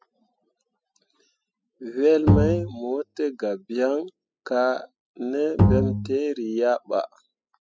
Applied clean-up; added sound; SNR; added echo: classical method spectral subtraction.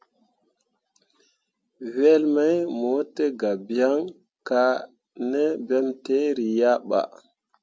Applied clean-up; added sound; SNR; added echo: none; none; none; none.